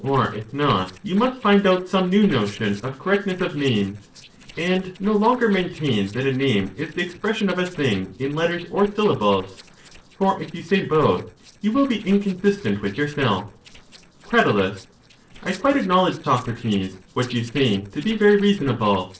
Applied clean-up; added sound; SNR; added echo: neural separator model SepFormer DNS4.